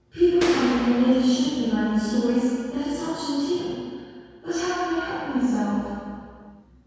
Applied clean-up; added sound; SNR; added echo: none; Gunshot, gunfire; 9 dB; reverberation time 2.0 s.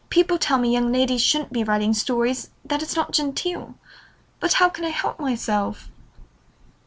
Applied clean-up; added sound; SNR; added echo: none; none; none; none.